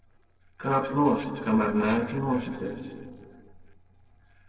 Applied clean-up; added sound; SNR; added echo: neural separator model SepFormer DNS4.